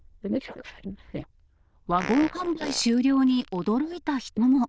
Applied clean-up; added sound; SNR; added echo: neural diffusion model UNIVERSE++.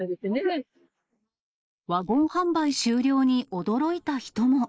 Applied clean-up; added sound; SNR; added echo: neural mask model Resemble Enhance denoiser.